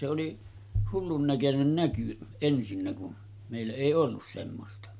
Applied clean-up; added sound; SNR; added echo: none; none; none; none.